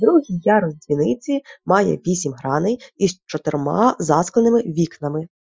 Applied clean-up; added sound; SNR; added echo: classical method Wiener filter.